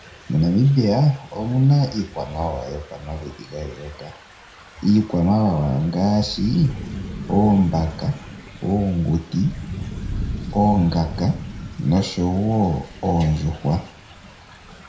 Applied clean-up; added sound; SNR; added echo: none; Thunder / Rain; 13 dB; reverberation time 0.5 s.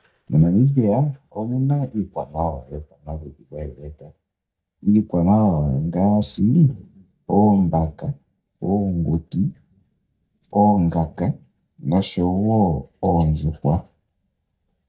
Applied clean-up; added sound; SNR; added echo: neural mask model DeepFilterNet 3.